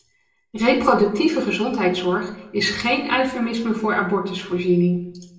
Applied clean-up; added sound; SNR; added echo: none; none; none; reverberation time 0.7 s.